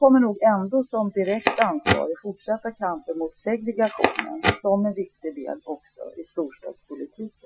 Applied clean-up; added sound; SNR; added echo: classical method Wiener filter.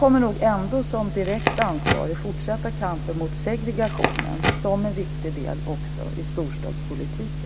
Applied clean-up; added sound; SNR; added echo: none; Crackle; 6 dB; none.